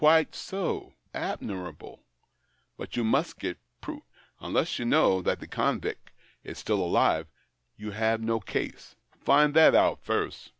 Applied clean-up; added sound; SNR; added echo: none; none; none; none.